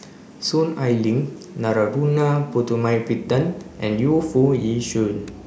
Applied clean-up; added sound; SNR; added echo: none; none; none; none.